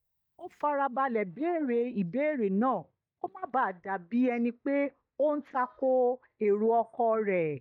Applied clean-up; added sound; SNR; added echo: neural mask model DeepFilterNet 3.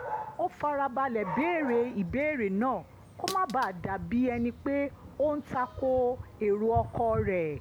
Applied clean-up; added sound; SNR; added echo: none; Dog; 11 dB; none.